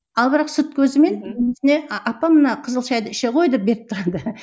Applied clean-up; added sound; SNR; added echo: none; none; none; none.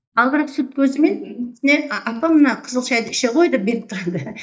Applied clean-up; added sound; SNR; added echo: neural mask model DeepFilterNet 3.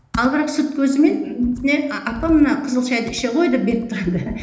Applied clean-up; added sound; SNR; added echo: none; Computer keyboard; 17 dB; reverberation time 1.0 s.